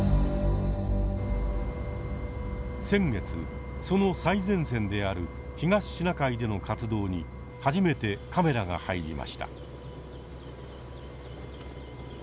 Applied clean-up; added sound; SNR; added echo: none; none; none; none.